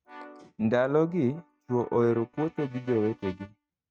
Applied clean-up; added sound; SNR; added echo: neural mask model RNNoise.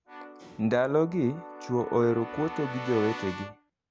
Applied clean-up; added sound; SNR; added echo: none; Keyboard (musical) / Brass instrument; 12 dB; none.